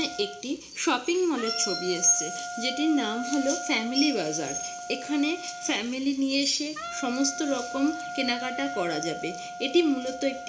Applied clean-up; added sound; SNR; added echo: none; Wind instrument, woodwind instrument; 10 dB; reverberation time 0.4 s.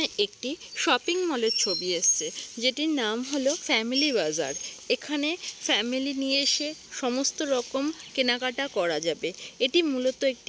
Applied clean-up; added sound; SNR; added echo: none; none; none; none.